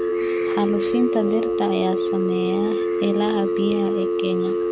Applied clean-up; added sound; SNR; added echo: none; Telephone; -3 dB; none.